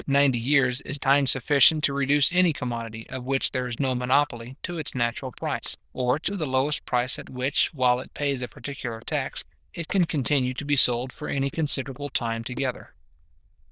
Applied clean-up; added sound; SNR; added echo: neural diffusion model UNIVERSE++.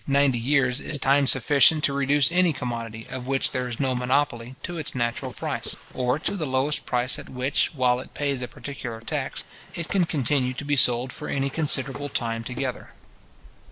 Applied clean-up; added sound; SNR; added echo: neural mask model Resemble Enhance denoiser.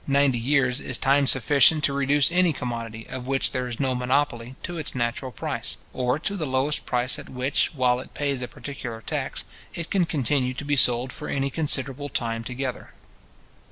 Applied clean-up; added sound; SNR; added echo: none; none; none; none.